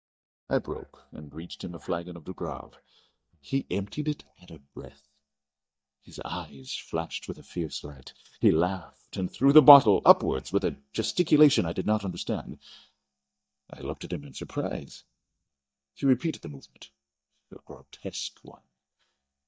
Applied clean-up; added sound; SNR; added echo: neural mask model DeepFilterNet 3.